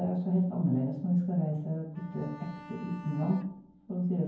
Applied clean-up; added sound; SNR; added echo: none; Bowed string instrument; 19 dB; reverberation time 0.9 s.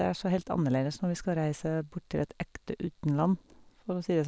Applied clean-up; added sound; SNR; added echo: none; none; none; none.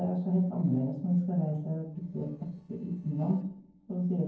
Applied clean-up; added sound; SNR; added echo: neural separator model SepFormer DNS4.